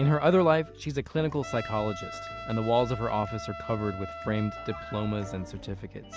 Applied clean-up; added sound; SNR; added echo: none; Trumpet; 13 dB; none.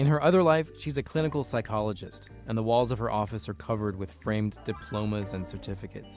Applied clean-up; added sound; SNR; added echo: none; none; none; none.